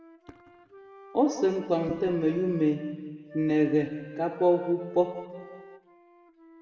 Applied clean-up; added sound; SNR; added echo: none; Wind instrument, woodwind instrument; 19 dB; reverberation time 1.6 s.